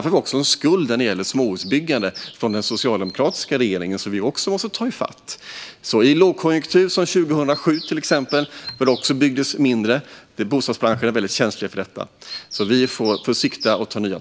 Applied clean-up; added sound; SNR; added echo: none; Bird vocalization, bird call, bird song; 19 dB; none.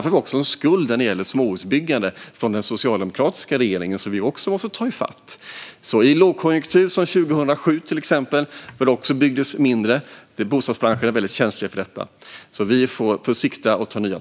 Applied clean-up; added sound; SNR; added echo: none; none; none; none.